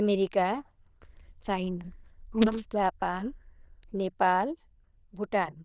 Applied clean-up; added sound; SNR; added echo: neural diffusion model UNIVERSE++.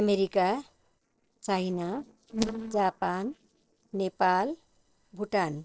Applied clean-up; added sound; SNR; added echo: neural separator model SepFormer DNS4.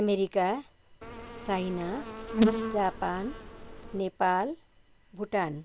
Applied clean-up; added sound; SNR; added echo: none; Insect; 1 dB; none.